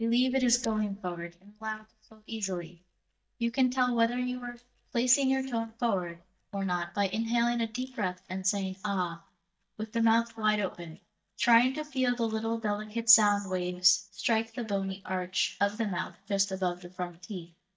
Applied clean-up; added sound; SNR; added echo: neural mask model DeepFilterNet 3.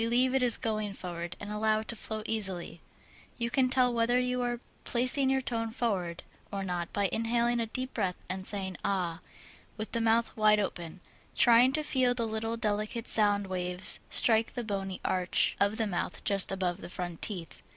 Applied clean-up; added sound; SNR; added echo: none; none; none; none.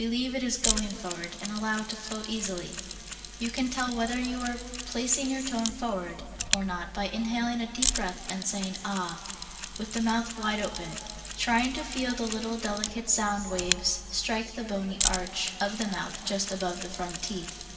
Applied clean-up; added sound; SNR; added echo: none; Mechanisms; 5 dB; reverberation time 2.6 s.